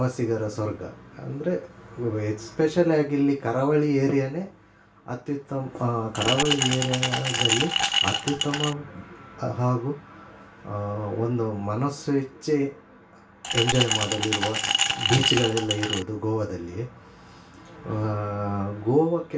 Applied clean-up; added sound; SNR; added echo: none; Glass; -1 dB; reverberation time 0.3 s.